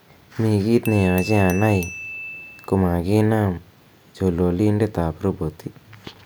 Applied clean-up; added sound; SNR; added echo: none; Glass / Bell; 15 dB; none.